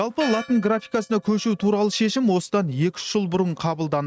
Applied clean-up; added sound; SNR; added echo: neural mask model RNNoise.